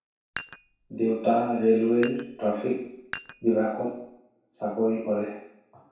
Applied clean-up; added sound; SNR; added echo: none; Dishes, pots, and pans; 16 dB; reverberation time 0.7 s.